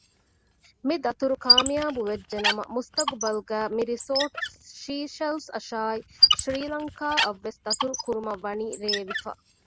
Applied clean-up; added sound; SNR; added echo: none; Squeak; -1 dB; none.